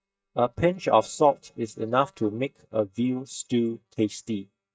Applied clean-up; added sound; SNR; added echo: neural mask model DeepFilterNet 3.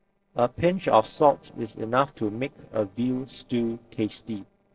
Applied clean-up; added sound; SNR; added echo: neural separator model SepFormer DNS4.